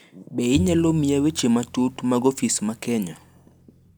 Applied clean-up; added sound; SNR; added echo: none; Bowed string instrument; 16 dB; none.